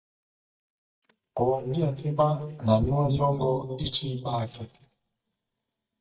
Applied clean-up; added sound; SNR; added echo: neural mask model DeepFilterNet 3.